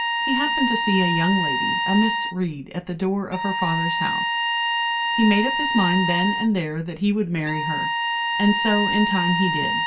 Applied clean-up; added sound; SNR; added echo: none; Bowed string instrument; 0 dB; reverberation time 0.2 s.